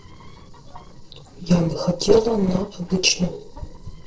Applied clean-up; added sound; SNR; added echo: neural separator model SepFormer DNS4.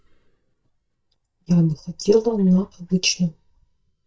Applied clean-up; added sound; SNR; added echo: neural mask model DeepFilterNet 3.